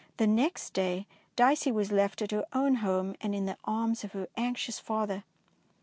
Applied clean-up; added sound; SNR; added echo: none; none; none; none.